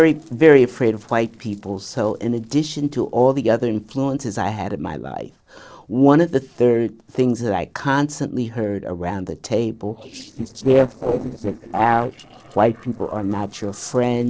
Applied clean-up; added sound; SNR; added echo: neural separator model SepFormer DNS4.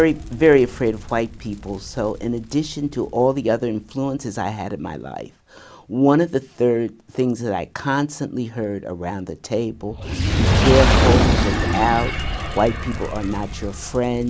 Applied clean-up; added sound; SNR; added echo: none; Fire; 3 dB; none.